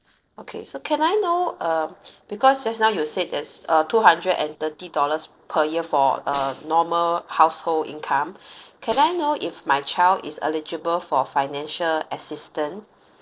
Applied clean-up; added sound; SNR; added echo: neural separator model SepFormer DNS4.